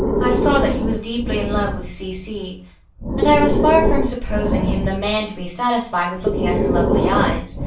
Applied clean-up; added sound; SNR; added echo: none; Breathing; 0 dB; reverberation time 0.3 s.